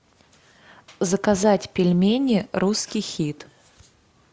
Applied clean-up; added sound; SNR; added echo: none; none; none; none.